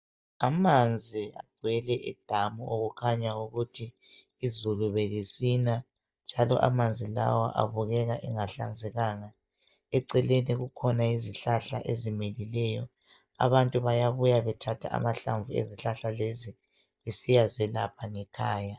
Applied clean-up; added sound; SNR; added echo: neural mask model DeepFilterNet 3.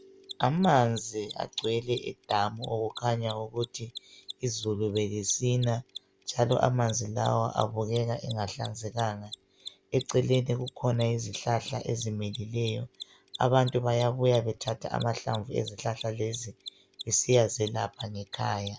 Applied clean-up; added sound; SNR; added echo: none; Mechanisms; 18 dB; none.